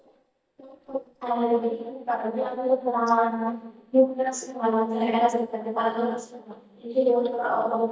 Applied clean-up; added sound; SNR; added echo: neural mask model DeepFilterNet 3.